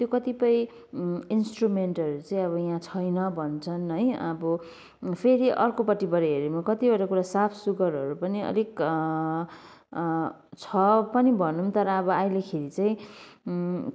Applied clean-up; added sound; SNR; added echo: none; none; none; none.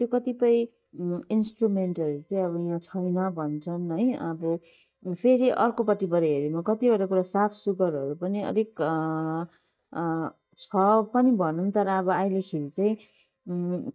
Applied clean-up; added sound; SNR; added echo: neural mask model DeepFilterNet 3.